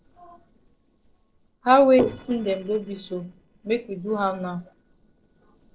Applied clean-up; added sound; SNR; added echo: neural separator model SepFormer DNS4.